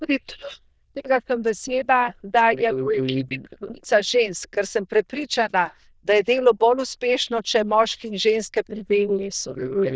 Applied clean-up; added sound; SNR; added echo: neural diffusion model UNIVERSE++.